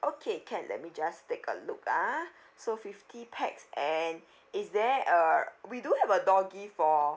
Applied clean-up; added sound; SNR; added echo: none; none; none; none.